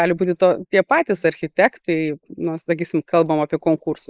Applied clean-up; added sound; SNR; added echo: neural mask model Resemble Enhance denoiser.